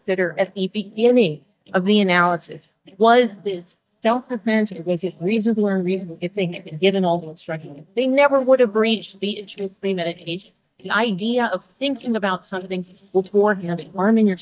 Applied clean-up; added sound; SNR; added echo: neural mask model DeepFilterNet 3.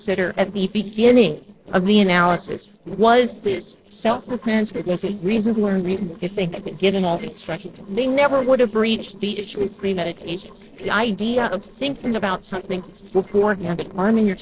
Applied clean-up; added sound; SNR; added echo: neural separator model SepFormer DNS4.